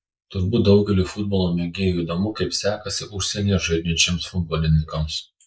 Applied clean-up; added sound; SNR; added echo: neural mask model Resemble Enhance denoiser.